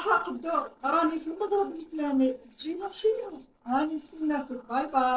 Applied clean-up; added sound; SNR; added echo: neural separator model SepFormer DNS4.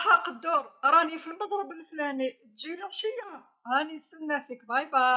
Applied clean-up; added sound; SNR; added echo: none; none; none; none.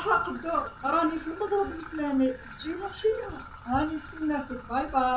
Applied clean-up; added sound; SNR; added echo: none; Trickle, dribble / Traffic noise, roadway noise; 14 dB; reverberation time 0.4 s.